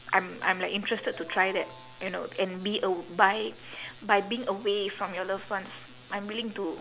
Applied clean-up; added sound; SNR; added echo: none; Ringtone; 20 dB; none.